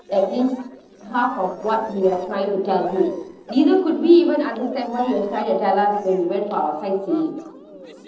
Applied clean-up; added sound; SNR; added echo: neural separator model SepFormer DNS4.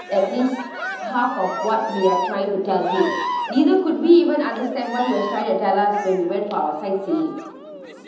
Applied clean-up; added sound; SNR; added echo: none; Cheering; 9 dB; reverberation time 0.9 s.